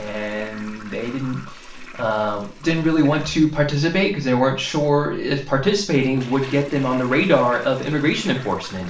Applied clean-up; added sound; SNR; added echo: none; Toilet flush; 20 dB; reverberation time 0.4 s.